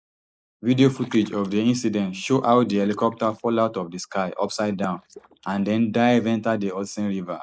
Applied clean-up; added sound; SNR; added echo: neural mask model Resemble Enhance denoiser.